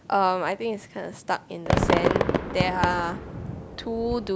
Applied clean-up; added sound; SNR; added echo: none; Fireworks; 0 dB; none.